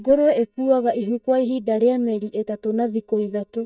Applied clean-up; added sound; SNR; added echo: neural mask model DeepFilterNet 3.